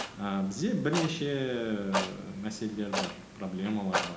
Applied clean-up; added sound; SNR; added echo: none; Clock; 5 dB; none.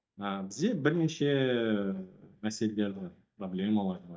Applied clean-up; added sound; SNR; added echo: neural mask model DeepFilterNet 3.